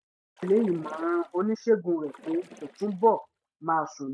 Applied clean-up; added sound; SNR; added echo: neural mask model RNNoise.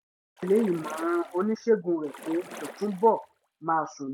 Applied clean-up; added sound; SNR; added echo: none; Splash, splatter; 17 dB; none.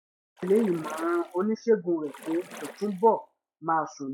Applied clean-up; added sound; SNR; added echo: classical method log-MMSE.